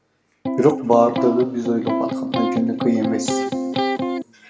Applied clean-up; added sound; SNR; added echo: none; Electric guitar; 2 dB; reverberation time 2.2 s.